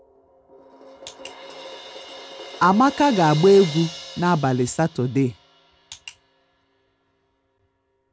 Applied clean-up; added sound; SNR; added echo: none; Crash cymbal; 16 dB; none.